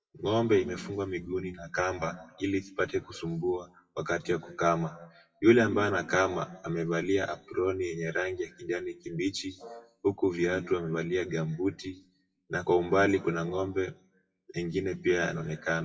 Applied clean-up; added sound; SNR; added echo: classical method WPE with log-MMSE.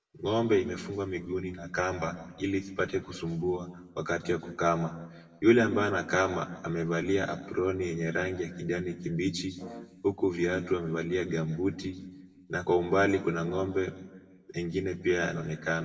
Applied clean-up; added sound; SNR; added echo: none; Brass instrument; 20 dB; reverberation time 0.9 s.